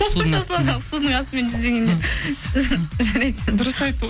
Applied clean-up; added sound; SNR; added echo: none; Whoosh, swoosh, swish; 18 dB; none.